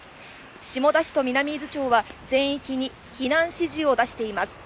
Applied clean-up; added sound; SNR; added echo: none; none; none; none.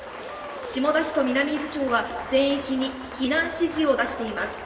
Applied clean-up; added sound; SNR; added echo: none; Applause; 12 dB; reverberation time 2.1 s.